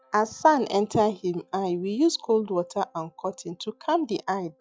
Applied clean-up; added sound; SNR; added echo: classical method log-MMSE.